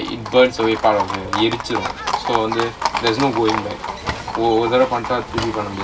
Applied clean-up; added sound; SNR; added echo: none; Livestock, farm animals, working animals; 5 dB; reverberation time 0.2 s.